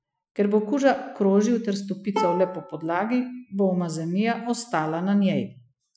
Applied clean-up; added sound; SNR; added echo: classical method Wiener filter.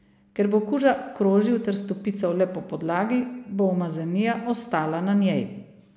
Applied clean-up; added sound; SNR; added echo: none; none; none; none.